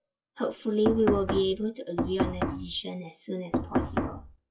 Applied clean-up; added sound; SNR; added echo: classical method WPE with log-MMSE.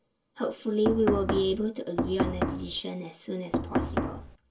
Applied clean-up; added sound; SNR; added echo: none; Knock; -1 dB; reverberation time 0.2 s.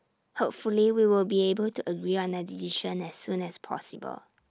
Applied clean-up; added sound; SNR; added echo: none; none; none; none.